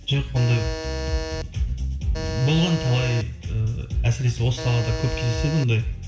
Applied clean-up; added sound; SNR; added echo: none; Alarm; 10 dB; reverberation time 0.7 s.